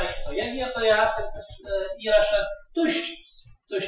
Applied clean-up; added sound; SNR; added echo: classical method Wiener filter.